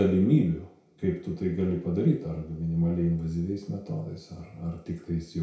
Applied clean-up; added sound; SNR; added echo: none; none; none; reverberation time 0.6 s.